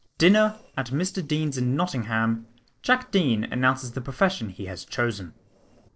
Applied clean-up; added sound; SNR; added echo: neural separator model SepFormer DNS4.